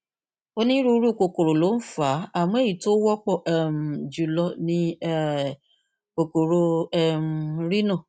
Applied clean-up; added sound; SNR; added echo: none; none; none; none.